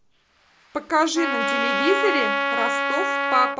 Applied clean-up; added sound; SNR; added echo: none; Trumpet; -1 dB; none.